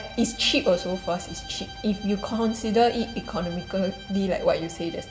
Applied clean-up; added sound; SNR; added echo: none; Bowed string instrument; 16 dB; reverberation time 2.7 s.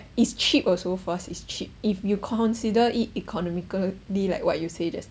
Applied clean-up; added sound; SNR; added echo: none; none; none; none.